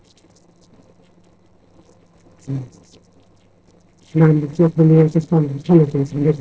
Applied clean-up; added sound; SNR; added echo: neural separator model SepFormer DNS4.